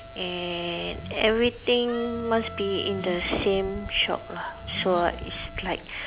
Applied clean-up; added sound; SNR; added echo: none; Accelerating, revving, vroom / Car + Wind instrument, woodwind instrument; 11 dB; none.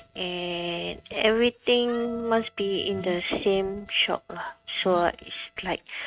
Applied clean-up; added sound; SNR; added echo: neural mask model RNNoise.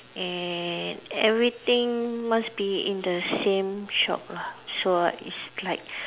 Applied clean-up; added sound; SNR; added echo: none; none; none; none.